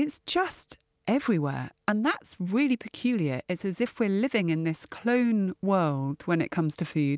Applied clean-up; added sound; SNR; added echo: none; none; none; none.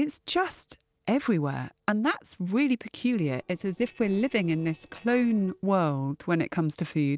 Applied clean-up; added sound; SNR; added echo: neural separator model SepFormer DNS4.